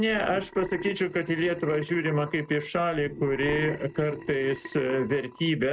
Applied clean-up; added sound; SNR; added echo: neural mask model RNNoise.